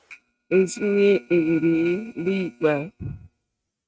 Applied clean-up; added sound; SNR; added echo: neural mask model RNNoise.